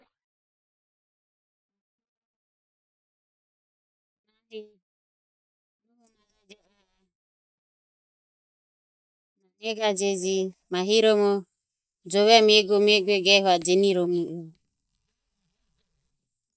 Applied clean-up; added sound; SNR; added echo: neural mask model DeepFilterNet 3.